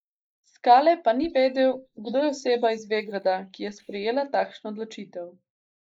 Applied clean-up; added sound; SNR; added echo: neural mask model Resemble Enhance denoiser.